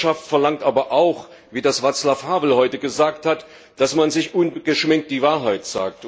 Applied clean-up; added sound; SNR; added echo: none; none; none; none.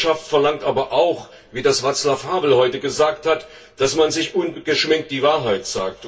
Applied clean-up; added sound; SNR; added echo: none; none; none; reverberation time 0.1 s.